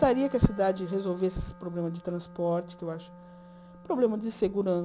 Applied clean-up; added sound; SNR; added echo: none; Wind instrument, woodwind instrument; 19 dB; none.